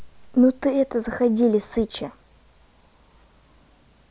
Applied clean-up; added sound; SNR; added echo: none; none; none; none.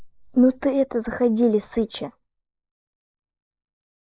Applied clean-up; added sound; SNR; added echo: neural mask model Resemble Enhance denoiser.